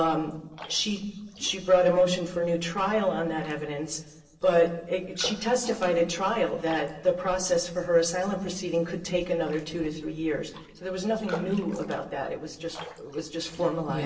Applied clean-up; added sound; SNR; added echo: neural separator model SepFormer DNS4.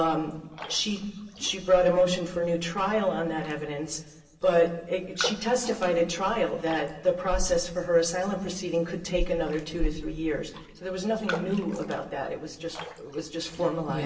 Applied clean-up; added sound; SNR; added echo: none; Raindrop; 16 dB; reverberation time 1.3 s.